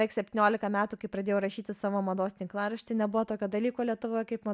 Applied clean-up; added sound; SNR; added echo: none; none; none; none.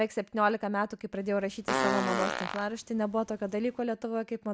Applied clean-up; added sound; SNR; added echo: none; Fart; 3 dB; none.